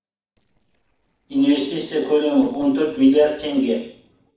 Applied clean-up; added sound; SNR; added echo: neural separator model SepFormer DNS4.